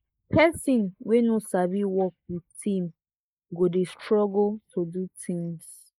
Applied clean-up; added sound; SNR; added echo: neural mask model Resemble Enhance denoiser.